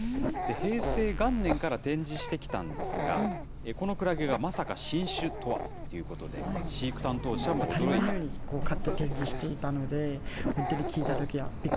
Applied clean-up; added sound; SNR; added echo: none; Dog + Bass drum / Keyboard (musical); 2 dB; none.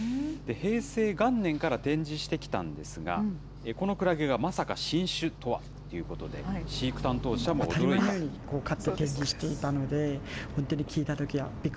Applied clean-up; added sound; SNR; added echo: none; none; none; none.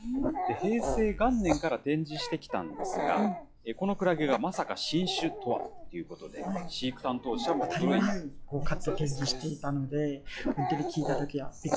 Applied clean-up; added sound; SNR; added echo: classical method log-MMSE.